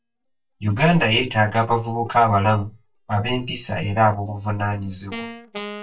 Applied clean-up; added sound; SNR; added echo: neural mask model DeepFilterNet 3.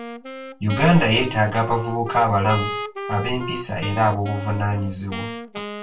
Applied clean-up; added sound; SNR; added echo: none; Wind instrument, woodwind instrument; 10 dB; reverberation time 0.2 s.